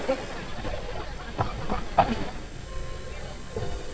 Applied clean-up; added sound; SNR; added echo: neural mask model DeepFilterNet 3.